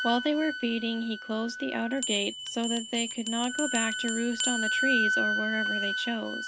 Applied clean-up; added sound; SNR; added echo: none; Bell + Wind instrument, woodwind instrument; 1 dB; none.